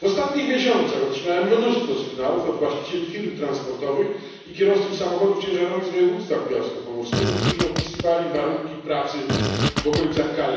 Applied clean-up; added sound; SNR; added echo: none; Fart; 1 dB; reverberation time 1.1 s.